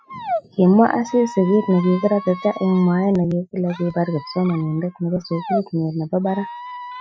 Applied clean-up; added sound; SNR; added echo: classical method Wiener filter.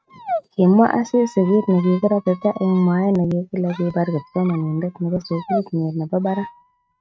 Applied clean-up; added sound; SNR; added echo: neural mask model RNNoise.